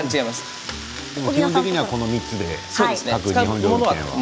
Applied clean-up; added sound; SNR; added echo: none; none; none; none.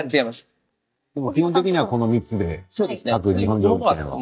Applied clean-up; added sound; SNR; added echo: neural mask model DeepFilterNet 3.